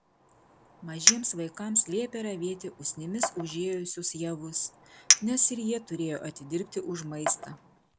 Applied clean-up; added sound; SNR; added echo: none; Chink, clink; 1 dB; none.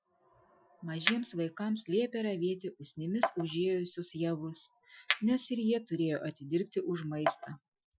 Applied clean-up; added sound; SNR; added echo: classical method Wiener filter.